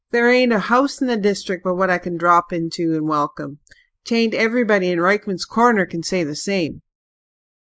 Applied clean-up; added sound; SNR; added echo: neural mask model Resemble Enhance denoiser.